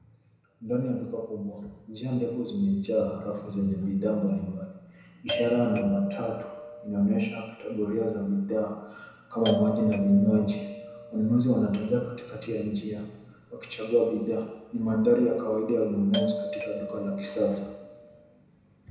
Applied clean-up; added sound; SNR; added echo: none; Doorbell; 8 dB; reverberation time 0.9 s.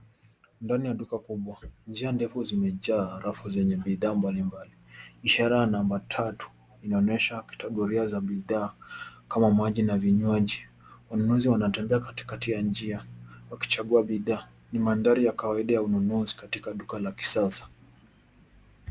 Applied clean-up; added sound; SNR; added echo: none; none; none; none.